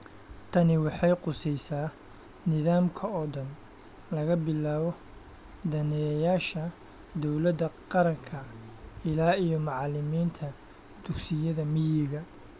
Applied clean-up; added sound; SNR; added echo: none; none; none; none.